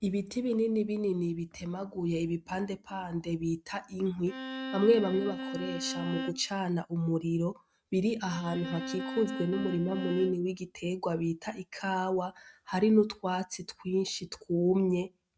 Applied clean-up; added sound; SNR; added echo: neural mask model RNNoise.